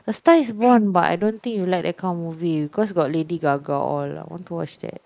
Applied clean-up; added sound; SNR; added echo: neural mask model Resemble Enhance denoiser.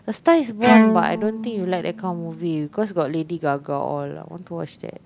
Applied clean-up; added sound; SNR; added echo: none; Bowed string instrument; 0 dB; none.